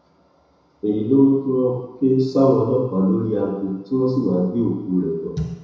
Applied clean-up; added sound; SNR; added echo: none; none; none; reverberation time 1.0 s.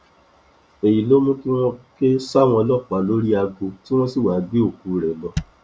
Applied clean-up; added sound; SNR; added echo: none; none; none; none.